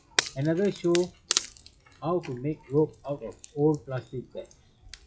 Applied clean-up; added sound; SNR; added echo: classical method WPE with log-MMSE.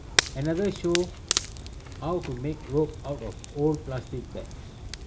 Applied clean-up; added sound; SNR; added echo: none; Crackle; 3 dB; reverberation time 0.2 s.